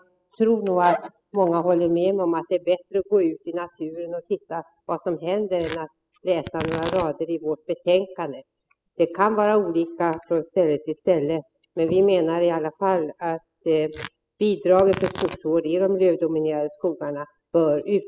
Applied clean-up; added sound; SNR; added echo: classical method spectral subtraction.